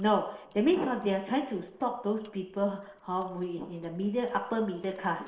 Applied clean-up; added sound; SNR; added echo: neural separator model SepFormer DNS4.